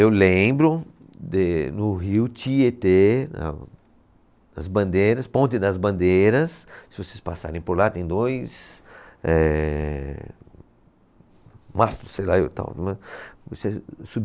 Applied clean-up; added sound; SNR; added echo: none; none; none; none.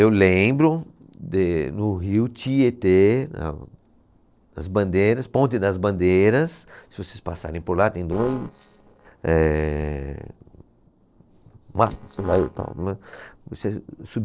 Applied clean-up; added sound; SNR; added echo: neural separator model SepFormer DNS4.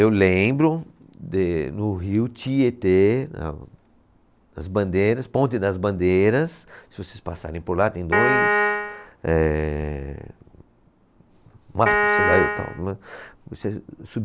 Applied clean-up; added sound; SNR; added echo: none; Piano; -3 dB; none.